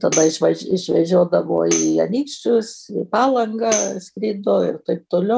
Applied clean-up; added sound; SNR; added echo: none; Tambourine; 11 dB; none.